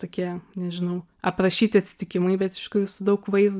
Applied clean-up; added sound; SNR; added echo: none; none; none; none.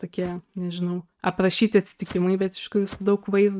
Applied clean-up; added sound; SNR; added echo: neural mask model RNNoise.